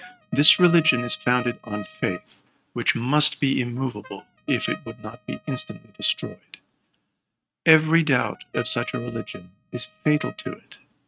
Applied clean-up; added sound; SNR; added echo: neural mask model RNNoise.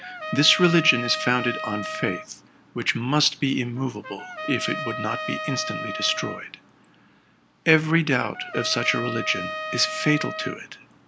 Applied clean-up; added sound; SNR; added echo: none; Trumpet; 8 dB; none.